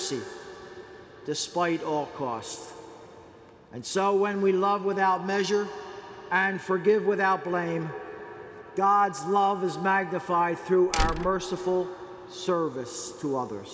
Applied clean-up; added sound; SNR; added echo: none; Slam; 4 dB; none.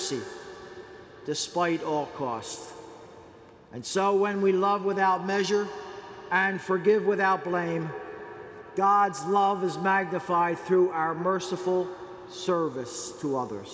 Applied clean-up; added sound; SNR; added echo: none; none; none; none.